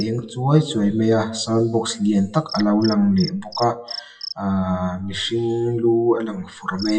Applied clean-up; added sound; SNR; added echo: classical method WPE with log-MMSE.